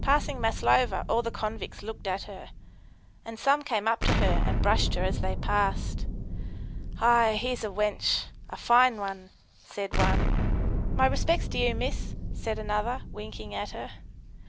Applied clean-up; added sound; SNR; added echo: none; Explosion; 1 dB; none.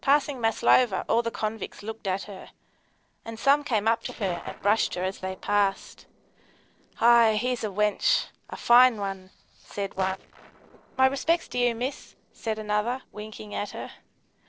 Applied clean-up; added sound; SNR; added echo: neural separator model SepFormer DNS4.